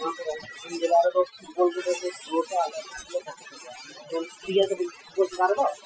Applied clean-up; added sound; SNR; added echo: classical method Wiener filter.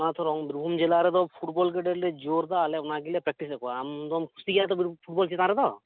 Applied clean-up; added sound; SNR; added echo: none; none; none; none.